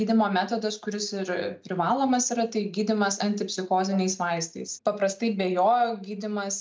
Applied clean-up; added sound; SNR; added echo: none; none; none; none.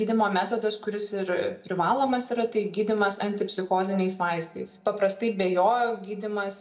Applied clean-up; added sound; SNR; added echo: none; none; none; reverberation time 1.2 s.